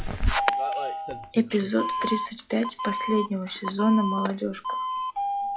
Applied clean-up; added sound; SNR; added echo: classical method log-MMSE.